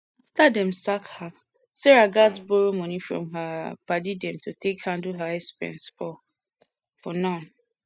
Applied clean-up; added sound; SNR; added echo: neural mask model DeepFilterNet 3.